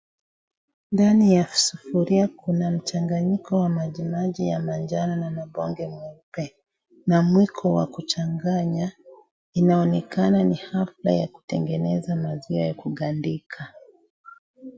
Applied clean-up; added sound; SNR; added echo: none; none; none; none.